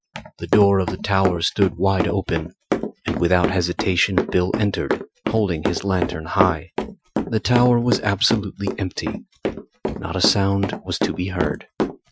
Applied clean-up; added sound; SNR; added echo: classical method Wiener filter.